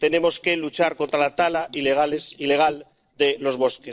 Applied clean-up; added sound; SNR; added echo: neural separator model SepFormer DNS4.